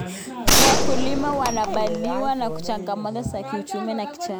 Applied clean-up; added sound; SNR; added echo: none; Gunshot, gunfire; -4 dB; none.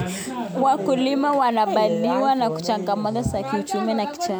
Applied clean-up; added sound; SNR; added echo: none; none; none; none.